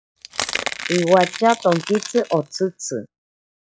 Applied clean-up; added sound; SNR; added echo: classical method log-MMSE.